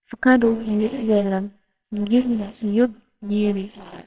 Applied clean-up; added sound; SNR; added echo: neural separator model SepFormer WHAMR!.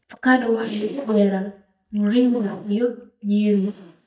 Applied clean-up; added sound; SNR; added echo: neural mask model DeepFilterNet 3.